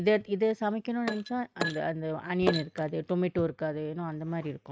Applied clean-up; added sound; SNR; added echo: neural mask model RNNoise.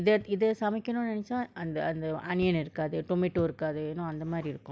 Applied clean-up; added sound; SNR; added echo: none; none; none; none.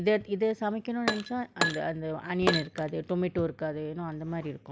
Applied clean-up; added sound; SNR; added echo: none; Glass; 4 dB; none.